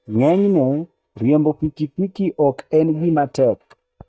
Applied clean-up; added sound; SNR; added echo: neural mask model DeepFilterNet 3.